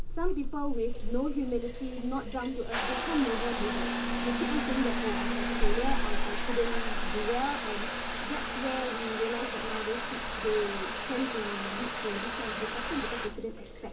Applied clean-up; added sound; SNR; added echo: none; Trickle, dribble / Bathtub (filling or washing) / Water tap, faucet; -3 dB; reverberation time 0.2 s.